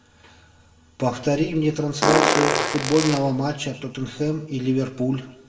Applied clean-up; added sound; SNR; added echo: none; Fart; -1 dB; reverberation time 0.6 s.